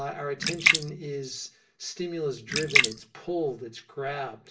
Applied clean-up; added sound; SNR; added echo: none; Splash, splatter; -4 dB; reverberation time 0.2 s.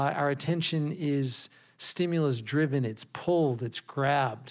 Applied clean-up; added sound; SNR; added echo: none; none; none; none.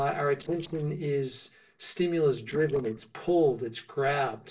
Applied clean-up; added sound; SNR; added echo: neural separator model SepFormer DNS4.